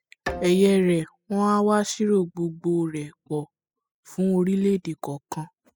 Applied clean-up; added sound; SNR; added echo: classical method spectral subtraction.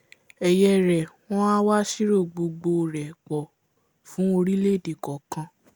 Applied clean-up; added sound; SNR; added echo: none; none; none; none.